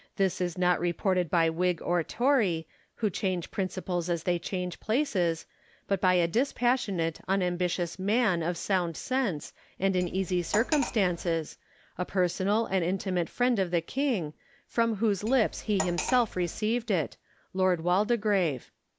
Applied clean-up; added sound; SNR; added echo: none; Cutlery, silverware; 10 dB; none.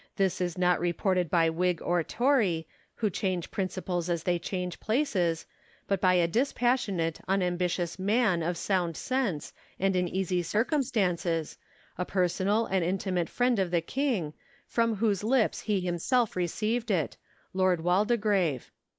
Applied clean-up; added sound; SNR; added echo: neural mask model Resemble Enhance denoiser.